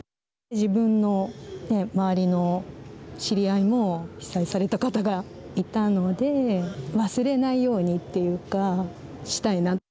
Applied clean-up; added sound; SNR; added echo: none; none; none; none.